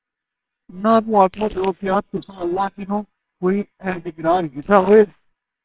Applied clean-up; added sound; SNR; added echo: neural separator model SepFormer WHAMR!.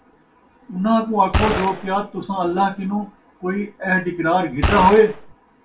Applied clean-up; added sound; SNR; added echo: none; Gunshot, gunfire; 2 dB; reverberation time 0.2 s.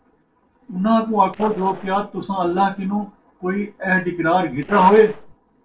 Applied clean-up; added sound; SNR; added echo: neural separator model SepFormer DNS4.